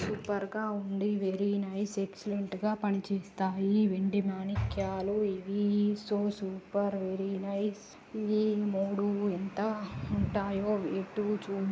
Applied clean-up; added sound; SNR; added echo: none; none; none; none.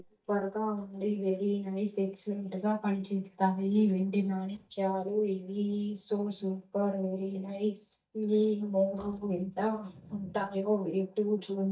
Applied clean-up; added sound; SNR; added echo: neural mask model DeepFilterNet 3.